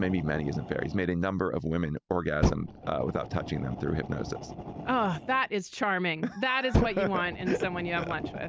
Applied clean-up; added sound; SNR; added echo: none; Fire; 6 dB; none.